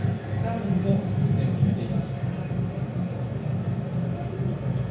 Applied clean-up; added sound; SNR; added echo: none; none; none; reverberation time 0.6 s.